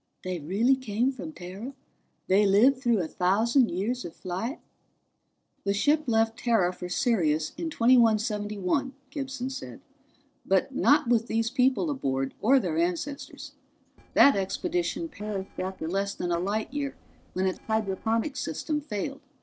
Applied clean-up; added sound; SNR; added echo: neural separator model SepFormer DNS4.